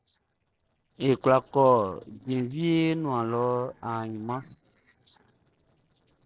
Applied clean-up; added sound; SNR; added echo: neural separator model SepFormer DNS4.